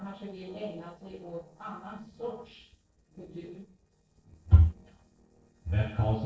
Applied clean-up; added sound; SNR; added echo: neural separator model SepFormer DNS4.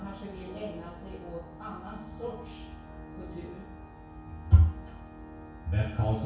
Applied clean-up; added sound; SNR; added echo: none; Organ; 16 dB; reverberation time 0.6 s.